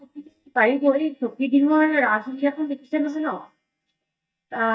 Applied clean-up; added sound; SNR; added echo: neural mask model DeepFilterNet 3.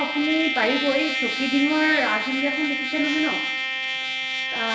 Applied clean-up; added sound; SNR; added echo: none; Trumpet; 2 dB; reverberation time 1.1 s.